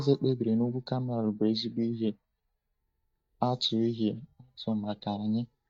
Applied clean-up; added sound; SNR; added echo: neural mask model DeepFilterNet 3.